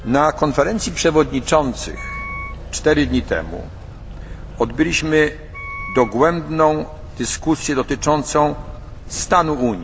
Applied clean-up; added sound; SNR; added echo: none; Wind instrument, woodwind instrument + Motor vehicle (road); 12 dB; none.